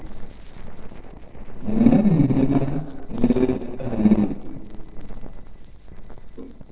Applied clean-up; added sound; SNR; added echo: neural separator model SepFormer DNS4.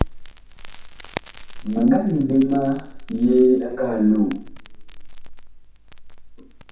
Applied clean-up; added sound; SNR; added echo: none; Crackle; 10 dB; reverberation time 0.6 s.